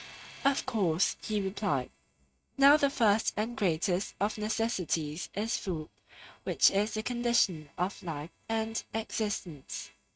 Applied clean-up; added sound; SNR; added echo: neural mask model RNNoise.